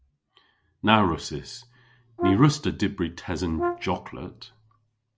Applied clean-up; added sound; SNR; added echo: none; Brass instrument; 6 dB; none.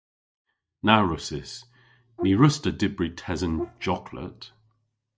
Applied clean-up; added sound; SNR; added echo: neural mask model DeepFilterNet 3.